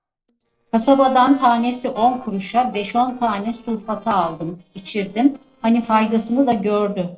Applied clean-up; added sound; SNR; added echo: neural separator model SepFormer DNS4.